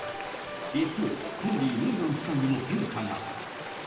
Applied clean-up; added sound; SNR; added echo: none; Stream; 8 dB; reverberation time 1.2 s.